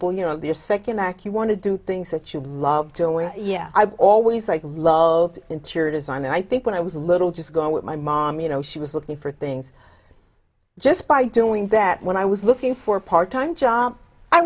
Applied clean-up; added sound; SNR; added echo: none; none; none; none.